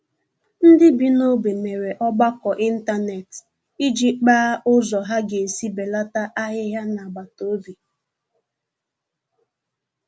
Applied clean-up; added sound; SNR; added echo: none; none; none; none.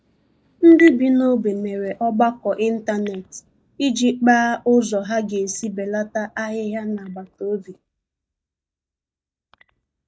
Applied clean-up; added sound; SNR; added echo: neural mask model DeepFilterNet 3.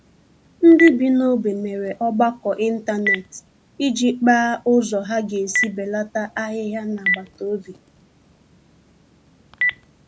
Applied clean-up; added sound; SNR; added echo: none; Telephone; 9 dB; none.